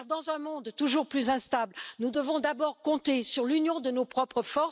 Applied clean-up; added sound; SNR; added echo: none; none; none; none.